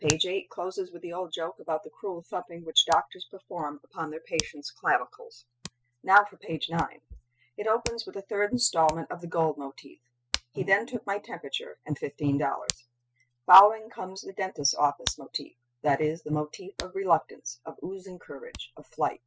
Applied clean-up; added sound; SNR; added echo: classical method spectral subtraction.